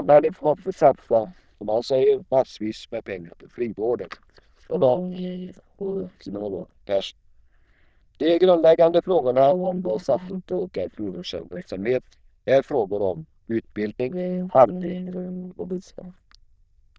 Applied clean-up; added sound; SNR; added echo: neural diffusion model UNIVERSE++.